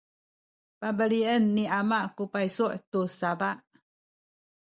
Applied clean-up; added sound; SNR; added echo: none; none; none; none.